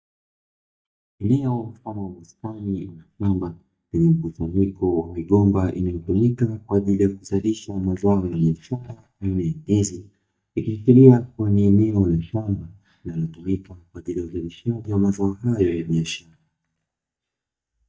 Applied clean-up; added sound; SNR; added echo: neural mask model DeepFilterNet 3.